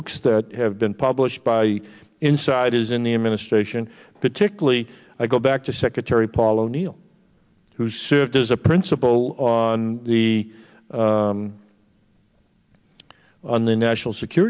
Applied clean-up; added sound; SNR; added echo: none; none; none; none.